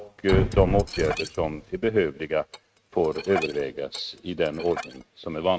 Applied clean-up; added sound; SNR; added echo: neural mask model RNNoise.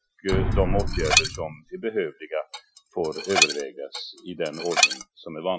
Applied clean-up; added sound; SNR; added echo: classical method Wiener filter.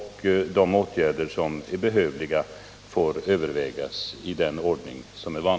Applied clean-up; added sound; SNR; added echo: none; none; none; none.